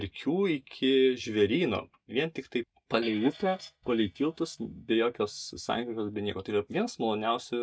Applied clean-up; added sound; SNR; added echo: neural mask model DeepFilterNet 3.